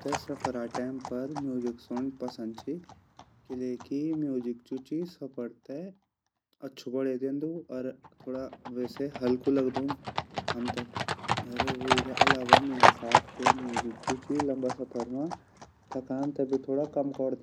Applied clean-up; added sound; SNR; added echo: none; Livestock, farm animals, working animals; -1 dB; none.